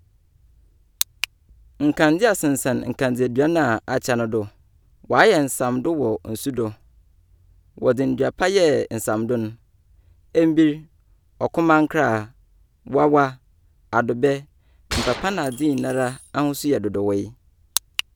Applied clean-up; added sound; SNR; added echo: none; Gunshot, gunfire; 11 dB; none.